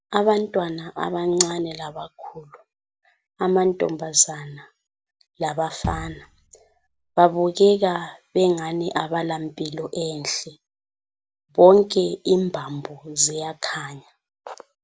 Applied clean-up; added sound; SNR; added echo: none; Bass drum; 12 dB; none.